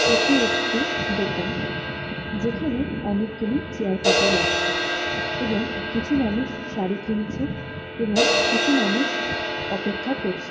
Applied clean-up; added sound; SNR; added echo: none; Crash cymbal; -1 dB; reverberation time 2.3 s.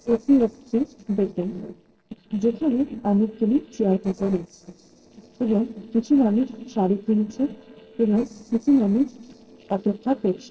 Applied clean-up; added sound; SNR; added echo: neural separator model SepFormer DNS4.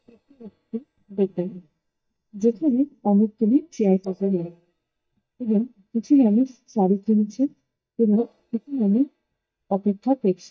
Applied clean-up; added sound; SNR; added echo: neural mask model DeepFilterNet 3.